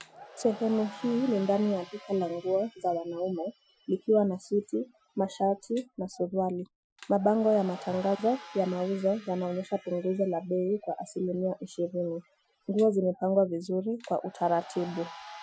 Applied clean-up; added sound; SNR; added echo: classical method Wiener filter.